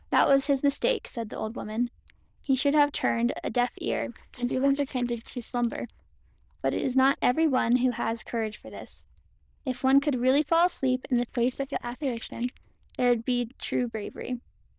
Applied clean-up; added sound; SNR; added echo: neural diffusion model UNIVERSE++.